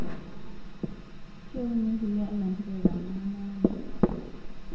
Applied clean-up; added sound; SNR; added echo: none; none; none; reverberation time 0.8 s.